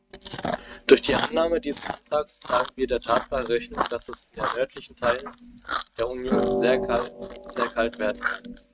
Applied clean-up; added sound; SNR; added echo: neural mask model RNNoise.